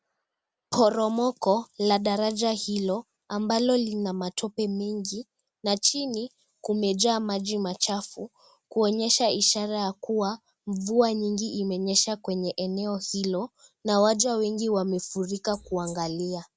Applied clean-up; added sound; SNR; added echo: none; Wild animals; 19 dB; none.